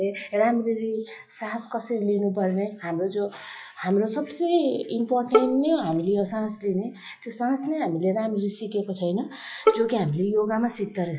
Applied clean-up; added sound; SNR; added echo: classical method WPE with log-MMSE.